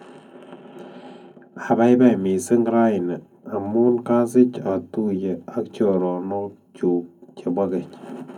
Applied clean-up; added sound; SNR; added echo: none; none; none; reverberation time 0.3 s.